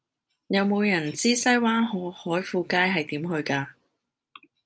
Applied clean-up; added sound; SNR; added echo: none; none; none; none.